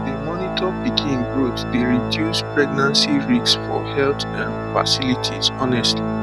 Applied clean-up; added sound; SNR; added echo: none; Organ; 3 dB; none.